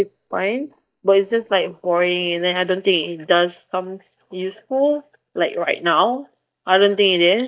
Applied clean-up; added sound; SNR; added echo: neural mask model DeepFilterNet 3.